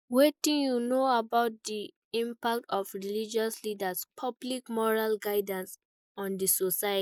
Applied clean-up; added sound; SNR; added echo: neural mask model Resemble Enhance denoiser.